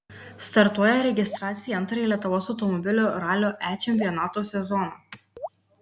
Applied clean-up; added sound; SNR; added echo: none; Raindrop / Drip; 15 dB; none.